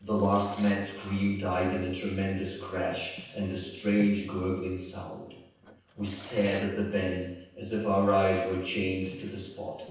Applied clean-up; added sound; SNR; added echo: neural separator model SepFormer DNS4.